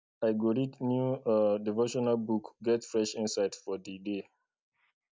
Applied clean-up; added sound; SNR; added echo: none; none; none; none.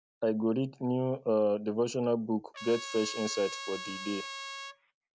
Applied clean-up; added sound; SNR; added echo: none; Trumpet; 10 dB; none.